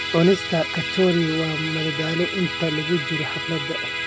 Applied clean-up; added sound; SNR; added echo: none; Musical instrument; 4 dB; none.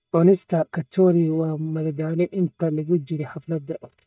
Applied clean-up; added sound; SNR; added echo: neural mask model DeepFilterNet 3.